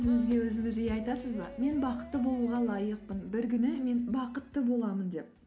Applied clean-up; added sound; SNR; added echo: none; none; none; none.